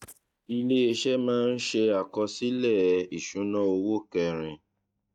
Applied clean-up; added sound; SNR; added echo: neural mask model DeepFilterNet 3.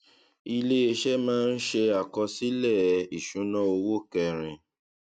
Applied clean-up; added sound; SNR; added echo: none; none; none; none.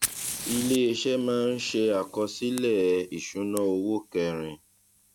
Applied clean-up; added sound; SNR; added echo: none; Fire; 12 dB; none.